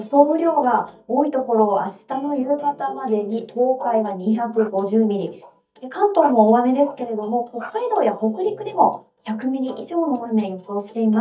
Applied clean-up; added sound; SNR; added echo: neural mask model DeepFilterNet 3.